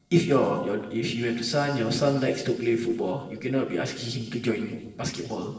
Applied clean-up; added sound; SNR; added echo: neural separator model SepFormer DNS4.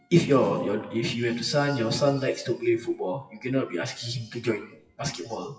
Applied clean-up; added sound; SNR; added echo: classical method WPE with log-MMSE.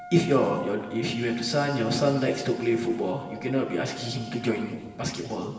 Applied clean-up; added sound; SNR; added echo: none; Wind instrument, woodwind instrument; 19 dB; reverberation time 1.3 s.